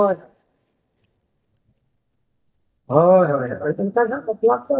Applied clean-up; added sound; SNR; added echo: neural mask model DeepFilterNet 3.